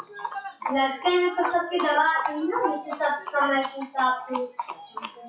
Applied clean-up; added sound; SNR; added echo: classical method WPE with log-MMSE.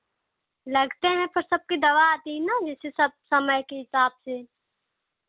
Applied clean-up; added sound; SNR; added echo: none; none; none; none.